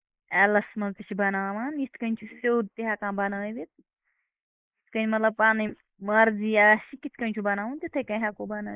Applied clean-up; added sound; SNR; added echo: neural mask model Resemble Enhance denoiser.